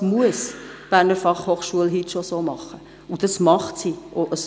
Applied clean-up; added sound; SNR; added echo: none; none; none; none.